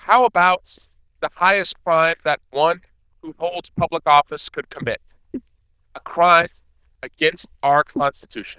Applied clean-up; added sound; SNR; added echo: neural diffusion model UNIVERSE++.